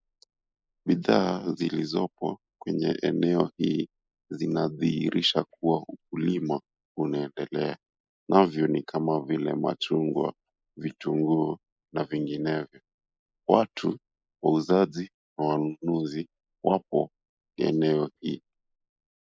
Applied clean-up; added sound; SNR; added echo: neural mask model Resemble Enhance denoiser.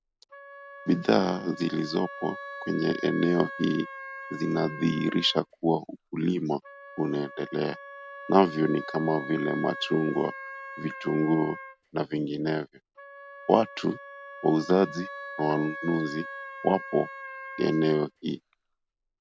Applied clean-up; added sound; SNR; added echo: none; Wind instrument, woodwind instrument; 13 dB; none.